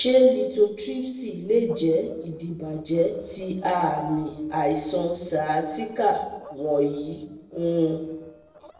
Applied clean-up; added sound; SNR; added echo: neural separator model SepFormer DNS4.